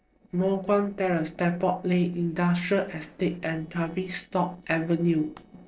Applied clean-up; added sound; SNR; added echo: neural separator model SepFormer DNS4.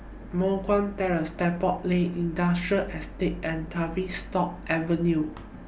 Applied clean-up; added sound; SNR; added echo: none; none; none; none.